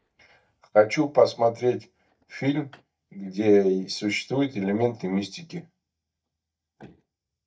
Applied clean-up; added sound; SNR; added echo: neural mask model DeepFilterNet 3.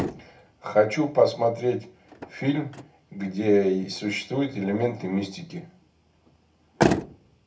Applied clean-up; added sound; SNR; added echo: none; Motor vehicle (road); 7 dB; reverberation time 0.3 s.